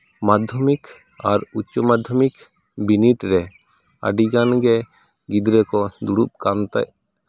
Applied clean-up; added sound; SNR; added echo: none; none; none; none.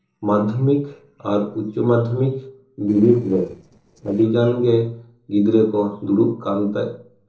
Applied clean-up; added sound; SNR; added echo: neural separator model SepFormer DNS4.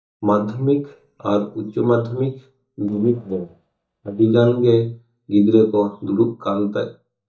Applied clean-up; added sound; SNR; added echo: neural mask model DeepFilterNet 3.